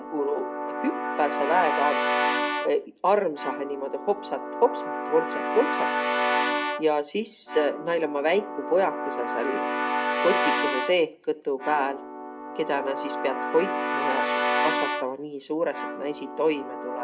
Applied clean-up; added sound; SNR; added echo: none; Keyboard (musical) / Brass instrument; 1 dB; reverberation time 0.3 s.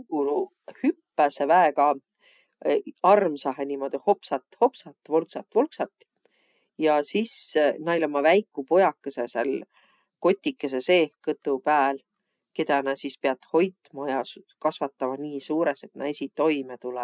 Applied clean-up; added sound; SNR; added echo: none; none; none; none.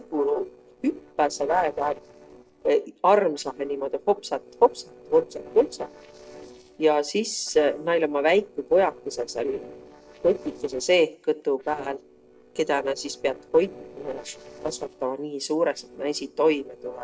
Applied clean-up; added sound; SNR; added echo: neural separator model SepFormer DNS4.